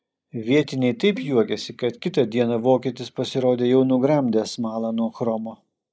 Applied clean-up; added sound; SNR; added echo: neural mask model DeepFilterNet 3.